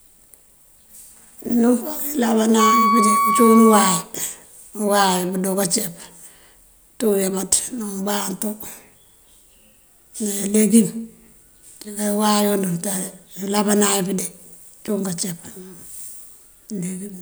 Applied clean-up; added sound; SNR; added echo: none; Wind instrument, woodwind instrument; -1 dB; none.